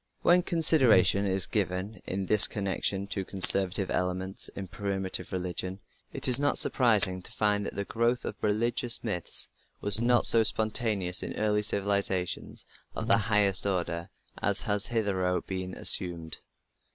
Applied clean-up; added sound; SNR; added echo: none; Buzz; 7 dB; none.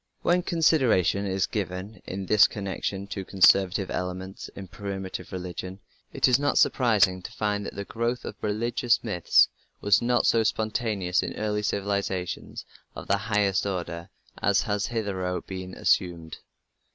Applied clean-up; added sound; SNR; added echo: none; none; none; none.